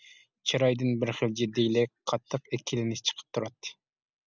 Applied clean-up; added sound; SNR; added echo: none; none; none; none.